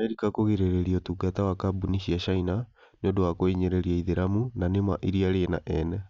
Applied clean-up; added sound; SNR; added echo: none; none; none; none.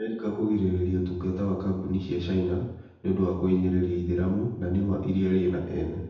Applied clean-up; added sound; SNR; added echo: none; none; none; reverberation time 0.8 s.